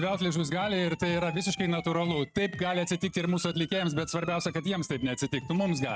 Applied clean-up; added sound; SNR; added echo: neural mask model RNNoise.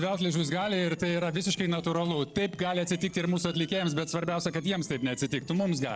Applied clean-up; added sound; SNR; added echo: neural separator model SepFormer DNS4.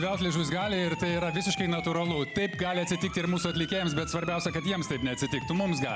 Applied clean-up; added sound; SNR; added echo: none; Siren; 11 dB; none.